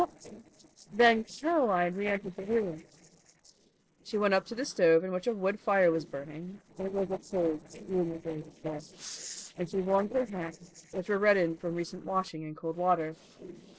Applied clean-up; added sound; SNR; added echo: neural separator model SepFormer DNS4.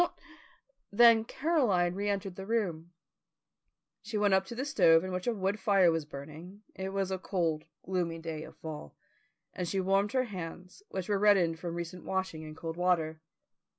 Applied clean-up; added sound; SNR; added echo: none; none; none; none.